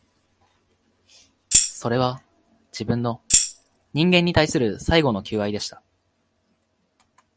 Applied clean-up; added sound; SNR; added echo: none; Tambourine; -4 dB; none.